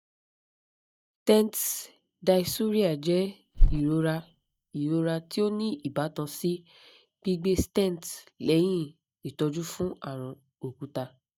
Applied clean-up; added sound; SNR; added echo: neural mask model DeepFilterNet 3.